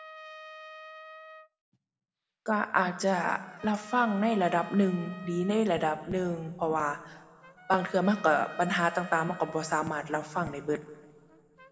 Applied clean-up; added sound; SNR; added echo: none; Trumpet; 19 dB; reverberation time 1.7 s.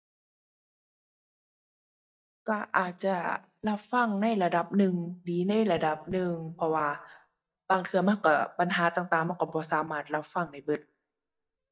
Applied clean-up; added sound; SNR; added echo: neural mask model DeepFilterNet 3.